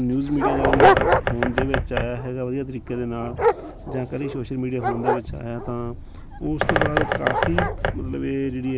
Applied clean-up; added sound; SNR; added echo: none; Bird + Dog; -3 dB; none.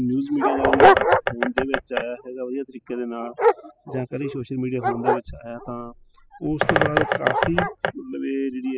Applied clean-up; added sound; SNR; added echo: classical method spectral subtraction.